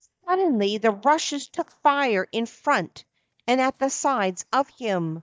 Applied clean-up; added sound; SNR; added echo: neural mask model DeepFilterNet 3.